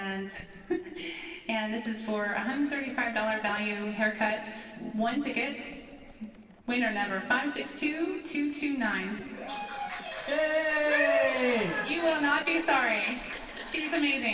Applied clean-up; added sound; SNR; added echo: neural separator model SepFormer DNS4.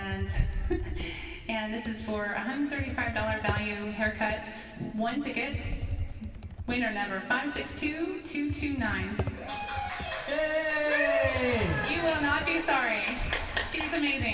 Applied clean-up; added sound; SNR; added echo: none; Computer keyboard; 9 dB; reverberation time 2.5 s.